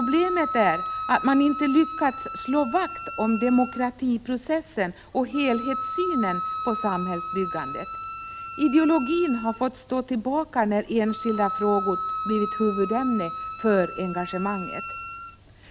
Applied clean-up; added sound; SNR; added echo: none; Wind instrument, woodwind instrument; 8 dB; none.